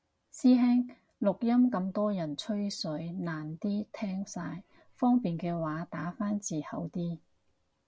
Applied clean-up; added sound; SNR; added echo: none; none; none; none.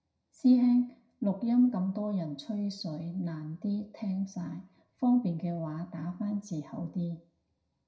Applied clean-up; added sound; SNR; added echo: none; none; none; reverberation time 0.5 s.